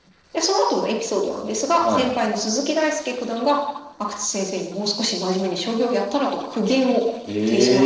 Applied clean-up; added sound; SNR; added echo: neural separator model SepFormer DNS4.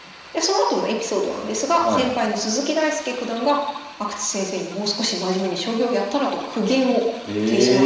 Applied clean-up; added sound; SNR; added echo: none; Drill; 19 dB; reverberation time 1.1 s.